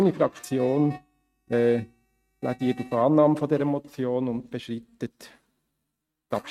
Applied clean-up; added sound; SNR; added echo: neural mask model RNNoise.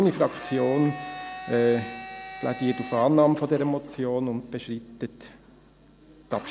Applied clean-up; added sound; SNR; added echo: none; Domestic sounds, home sounds; 15 dB; none.